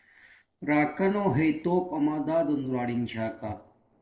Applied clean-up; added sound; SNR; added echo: neural separator model SepFormer DNS4.